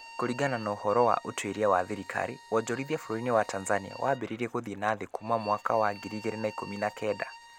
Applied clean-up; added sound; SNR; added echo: none; Bowed string instrument; 19 dB; none.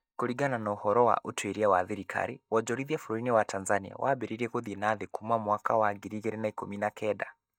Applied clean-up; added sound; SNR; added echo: neural mask model DeepFilterNet 3.